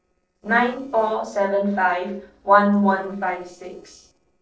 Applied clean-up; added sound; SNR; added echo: neural separator model SepFormer DNS4.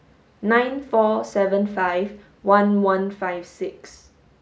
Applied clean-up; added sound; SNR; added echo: none; none; none; none.